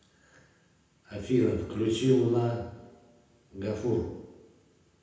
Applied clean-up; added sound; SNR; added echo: none; none; none; reverberation time 0.9 s.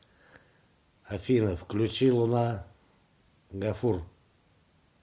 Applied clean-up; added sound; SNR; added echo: none; none; none; none.